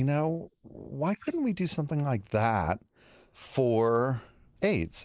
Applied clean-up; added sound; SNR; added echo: neural mask model Resemble Enhance denoiser.